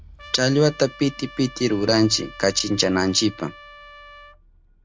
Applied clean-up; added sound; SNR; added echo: none; Trumpet + Rattle / Engine starting / Car; 20 dB; none.